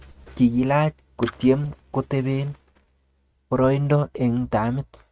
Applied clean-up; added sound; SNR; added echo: neural mask model RNNoise.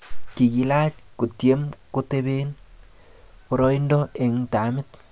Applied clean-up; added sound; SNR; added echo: none; none; none; none.